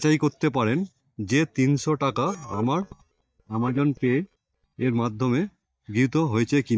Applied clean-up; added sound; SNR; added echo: neural mask model DeepFilterNet 3.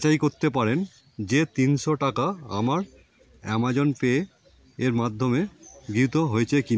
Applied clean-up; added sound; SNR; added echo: none; none; none; none.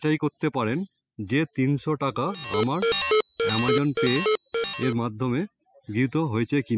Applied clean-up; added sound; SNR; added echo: classical method spectral subtraction.